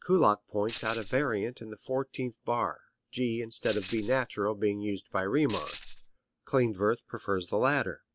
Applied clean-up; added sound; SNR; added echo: none; Tambourine; -3 dB; none.